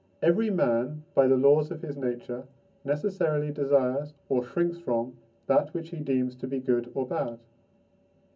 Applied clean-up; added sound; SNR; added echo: none; none; none; reverberation time 0.3 s.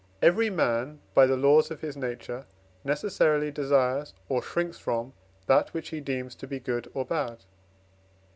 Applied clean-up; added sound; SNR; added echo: none; none; none; none.